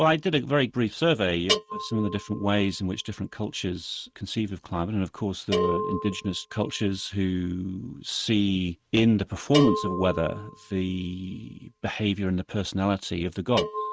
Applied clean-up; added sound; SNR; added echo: neural mask model RNNoise.